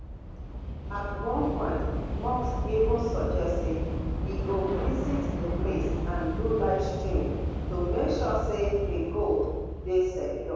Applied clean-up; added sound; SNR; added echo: none; Subway, metro, underground / Train; 1 dB; reverberation time 1.2 s.